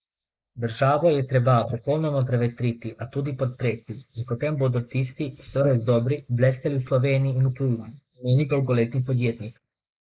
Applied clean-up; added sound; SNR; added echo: neural mask model Resemble Enhance denoiser.